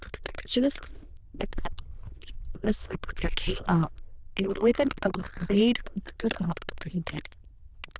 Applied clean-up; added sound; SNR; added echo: neural diffusion model UNIVERSE++.